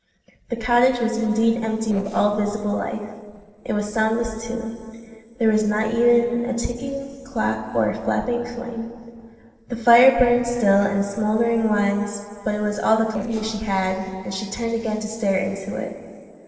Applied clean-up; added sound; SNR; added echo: neural separator model SepFormer DNS4.